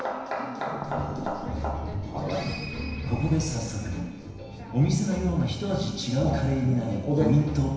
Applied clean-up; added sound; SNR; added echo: none; Thunder; 15 dB; reverberation time 1.0 s.